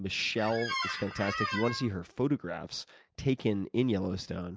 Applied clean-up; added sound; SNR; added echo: none; Squeak; 4 dB; none.